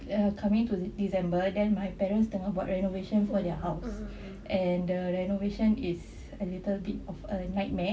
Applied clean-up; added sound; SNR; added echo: none; none; none; none.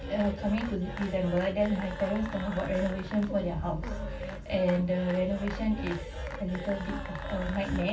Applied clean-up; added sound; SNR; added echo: none; Applause / Cheering / Clapping; 12 dB; reverberation time 0.2 s.